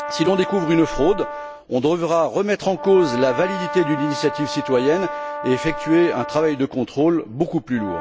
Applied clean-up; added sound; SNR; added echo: none; Brass instrument; 10 dB; none.